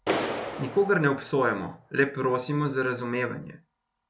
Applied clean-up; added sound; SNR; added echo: none; Clapping; 9 dB; none.